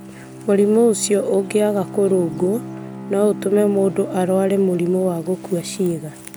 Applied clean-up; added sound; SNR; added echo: none; Bowed string instrument; 14 dB; none.